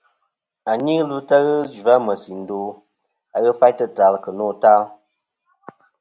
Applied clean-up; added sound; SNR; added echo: none; none; none; none.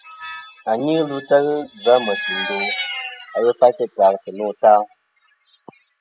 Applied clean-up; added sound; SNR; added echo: classical method spectral subtraction.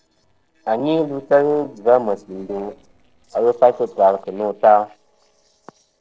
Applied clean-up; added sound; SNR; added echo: neural separator model SepFormer DNS4.